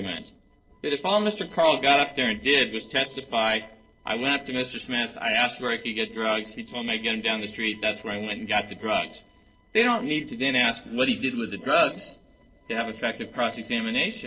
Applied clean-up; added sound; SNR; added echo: neural separator model SepFormer DNS4.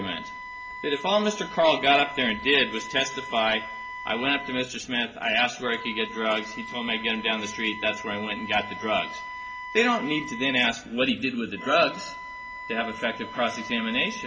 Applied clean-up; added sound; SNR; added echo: none; Wind instrument, woodwind instrument; 11 dB; reverberation time 1.9 s.